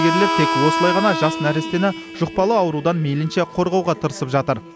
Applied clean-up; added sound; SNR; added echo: none; Harmonica; 5 dB; none.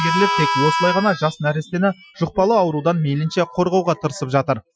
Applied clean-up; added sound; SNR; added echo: classical method Wiener filter.